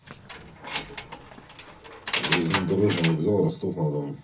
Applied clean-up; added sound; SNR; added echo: none; Keys jangling; 6 dB; reverberation time 0.4 s.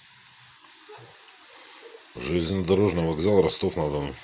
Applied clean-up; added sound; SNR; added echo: none; none; none; none.